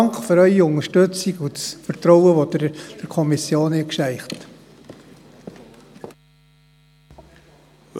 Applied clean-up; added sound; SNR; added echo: none; none; none; none.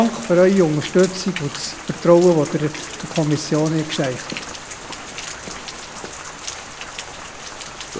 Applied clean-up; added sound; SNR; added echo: none; Rain; 11 dB; none.